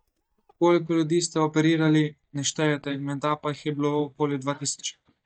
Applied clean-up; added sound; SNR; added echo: neural mask model DeepFilterNet 3.